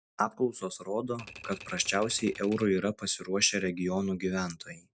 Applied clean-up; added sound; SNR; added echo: none; Typewriter; 17 dB; none.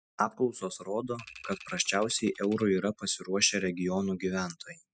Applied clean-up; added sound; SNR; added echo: classical method spectral subtraction.